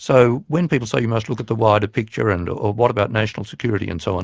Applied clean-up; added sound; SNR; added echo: none; none; none; none.